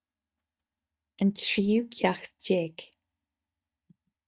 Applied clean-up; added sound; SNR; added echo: neural mask model DeepFilterNet 3.